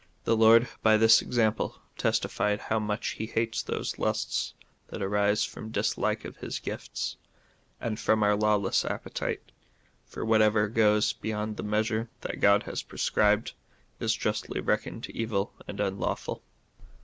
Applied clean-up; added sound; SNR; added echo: none; none; none; none.